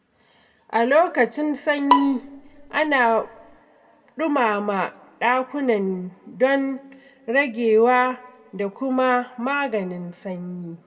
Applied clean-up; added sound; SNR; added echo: none; Bowed string instrument; 4 dB; reverberation time 1.5 s.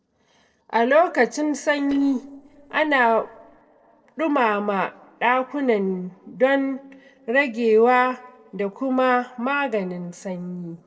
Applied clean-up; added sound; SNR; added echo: neural separator model SepFormer DNS4.